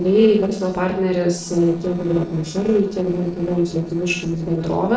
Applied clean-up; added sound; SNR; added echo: neural separator model SepFormer DNS4.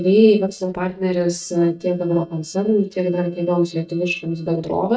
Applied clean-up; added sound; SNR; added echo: neural mask model DeepFilterNet 3.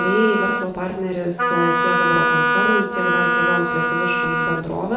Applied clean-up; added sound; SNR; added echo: none; Wind instrument, woodwind instrument; -3 dB; reverberation time 0.8 s.